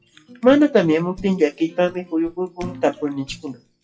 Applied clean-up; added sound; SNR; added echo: classical method WPE with log-MMSE.